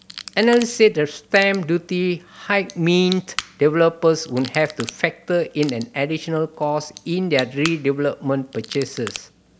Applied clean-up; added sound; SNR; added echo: none; Crack / Crackle; 17 dB; none.